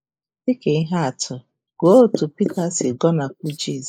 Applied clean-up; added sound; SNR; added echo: neural mask model Resemble Enhance denoiser.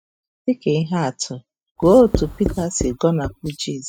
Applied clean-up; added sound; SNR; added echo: classical method spectral subtraction.